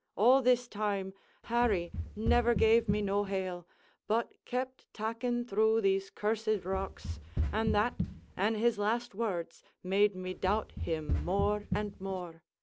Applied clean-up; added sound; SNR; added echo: none; Run; 5 dB; none.